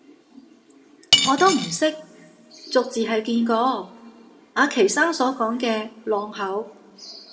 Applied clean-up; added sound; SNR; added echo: none; Cutlery, silverware / Dishes, pots, and pans; -2 dB; reverberation time 0.8 s.